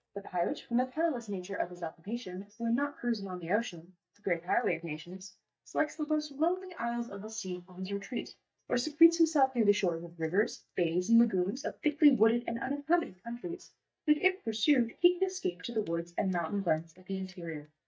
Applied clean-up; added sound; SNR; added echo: neural mask model DeepFilterNet 3.